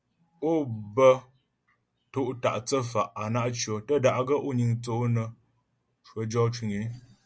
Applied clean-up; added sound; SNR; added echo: none; none; none; none.